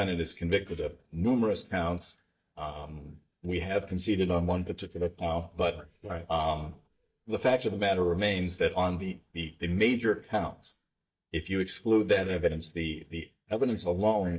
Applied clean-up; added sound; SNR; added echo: neural mask model DeepFilterNet 3.